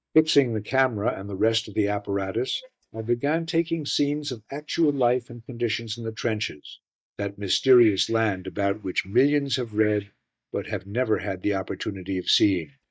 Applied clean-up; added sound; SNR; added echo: neural mask model DeepFilterNet 3.